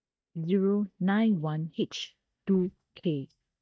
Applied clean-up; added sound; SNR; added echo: neural mask model DeepFilterNet 3.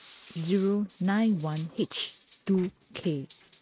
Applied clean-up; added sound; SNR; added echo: neural mask model RNNoise.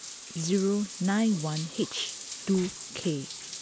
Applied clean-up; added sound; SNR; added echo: none; Bathtub (filling or washing); 11 dB; none.